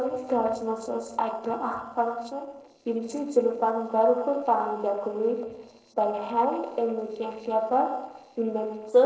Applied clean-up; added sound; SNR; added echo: neural separator model SepFormer DNS4.